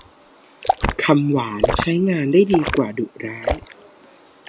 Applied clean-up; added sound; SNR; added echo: none; Liquid; 5 dB; none.